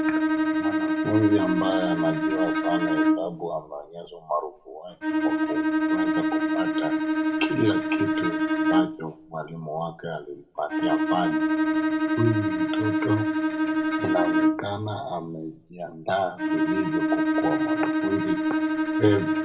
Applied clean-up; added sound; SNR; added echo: none; Bowed string instrument; -5 dB; reverberation time 0.3 s.